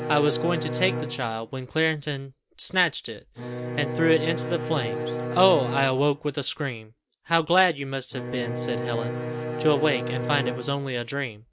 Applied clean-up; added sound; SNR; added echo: none; Bowed string instrument; 6 dB; none.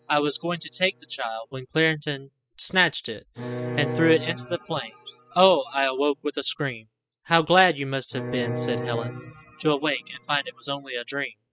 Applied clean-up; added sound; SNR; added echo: classical method spectral subtraction.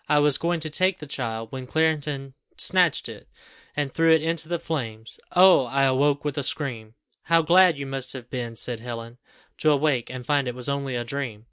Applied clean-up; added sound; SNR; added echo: none; none; none; none.